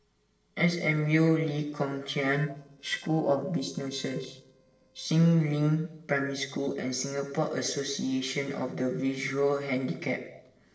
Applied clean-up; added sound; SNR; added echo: neural separator model SepFormer DNS4.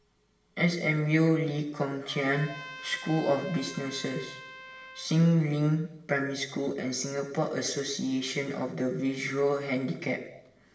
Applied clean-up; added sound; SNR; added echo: none; Trumpet; 15 dB; reverberation time 0.8 s.